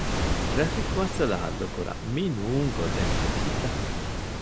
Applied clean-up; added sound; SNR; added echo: none; Waves, surf; -2 dB; none.